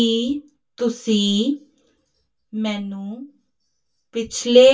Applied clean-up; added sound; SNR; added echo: none; none; none; reverberation time 0.1 s.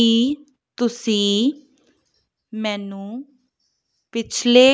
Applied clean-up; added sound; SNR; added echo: none; none; none; none.